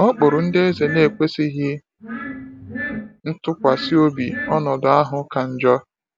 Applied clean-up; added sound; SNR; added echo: none; Glass; 11 dB; none.